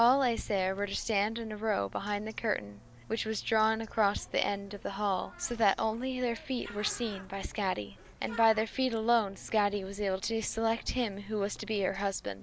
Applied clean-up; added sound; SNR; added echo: none; Bird; 20 dB; none.